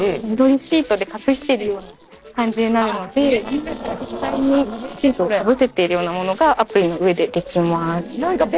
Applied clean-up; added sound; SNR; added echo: neural separator model SepFormer DNS4.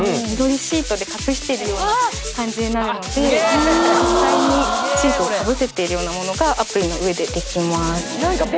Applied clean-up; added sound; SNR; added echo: none; Tools; 12 dB; none.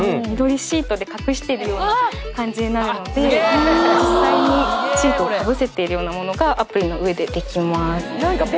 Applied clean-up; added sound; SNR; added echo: none; none; none; none.